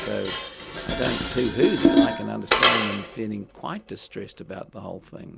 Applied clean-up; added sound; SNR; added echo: none; Dishes, pots, and pans; -5 dB; none.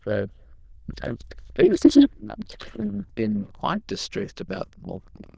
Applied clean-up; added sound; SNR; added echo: neural diffusion model UNIVERSE++.